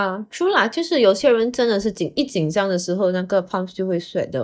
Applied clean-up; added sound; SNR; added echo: neural mask model DeepFilterNet 3.